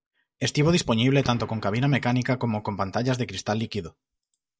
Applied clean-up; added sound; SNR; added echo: neural mask model DeepFilterNet 3.